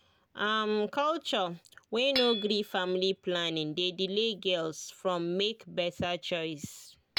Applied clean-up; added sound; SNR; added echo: none; Hammer / Chink, clink; 12 dB; none.